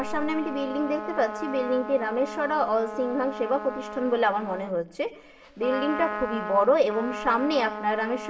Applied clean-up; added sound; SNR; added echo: none; Trumpet; 9 dB; reverberation time 0.7 s.